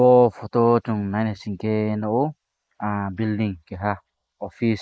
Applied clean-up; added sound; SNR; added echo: neural mask model Resemble Enhance denoiser.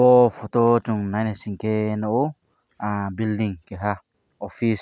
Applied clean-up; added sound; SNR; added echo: none; none; none; none.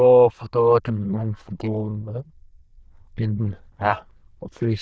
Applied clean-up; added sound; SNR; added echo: neural diffusion model UNIVERSE++.